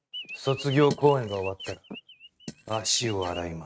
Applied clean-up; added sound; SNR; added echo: neural mask model RNNoise.